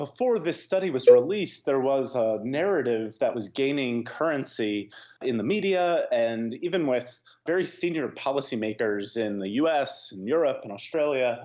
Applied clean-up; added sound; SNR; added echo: none; Cowbell; -2 dB; none.